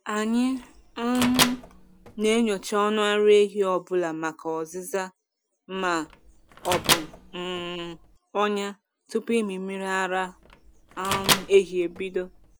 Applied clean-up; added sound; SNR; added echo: none; Microwave oven; 5 dB; none.